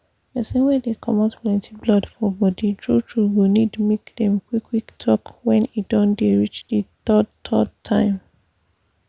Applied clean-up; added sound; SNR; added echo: none; none; none; none.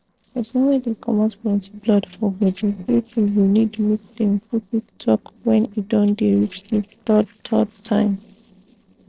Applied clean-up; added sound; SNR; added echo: neural separator model SepFormer DNS4.